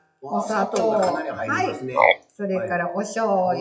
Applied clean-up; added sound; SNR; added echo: classical method WPE with log-MMSE.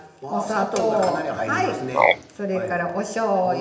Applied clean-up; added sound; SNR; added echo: none; Frog; 2 dB; reverberation time 0.8 s.